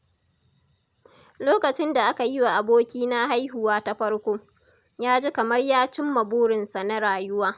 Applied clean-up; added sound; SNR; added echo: none; none; none; none.